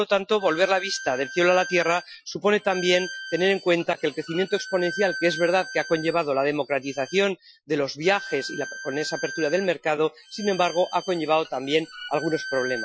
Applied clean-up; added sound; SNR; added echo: classical method Wiener filter.